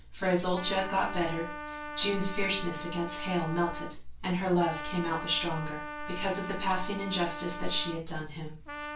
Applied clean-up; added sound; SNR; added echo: none; Trumpet; 10 dB; reverberation time 0.3 s.